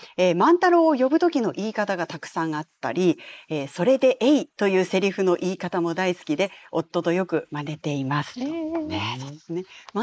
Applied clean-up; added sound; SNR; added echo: neural mask model Resemble Enhance denoiser.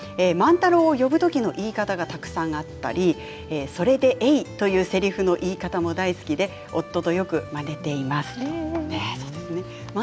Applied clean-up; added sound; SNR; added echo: none; none; none; none.